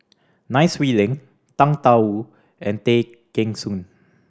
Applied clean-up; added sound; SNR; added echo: none; none; none; none.